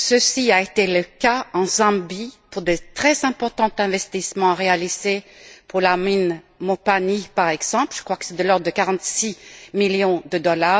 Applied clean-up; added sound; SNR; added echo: none; none; none; none.